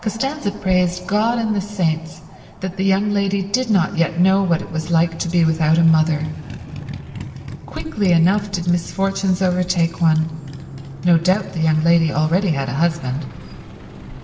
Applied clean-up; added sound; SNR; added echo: none; Motorcycle; 16 dB; reverberation time 1.9 s.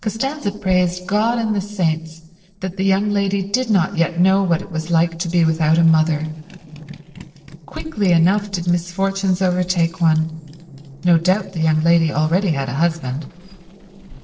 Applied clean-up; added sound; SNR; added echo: neural separator model SepFormer DNS4.